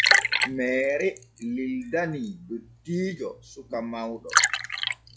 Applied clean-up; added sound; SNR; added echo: classical method log-MMSE.